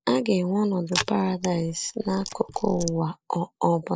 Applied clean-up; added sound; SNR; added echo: neural mask model Resemble Enhance denoiser.